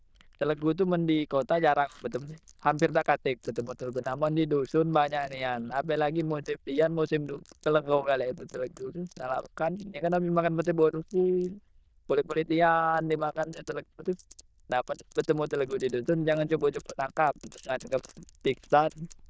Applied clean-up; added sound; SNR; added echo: neural diffusion model UNIVERSE++.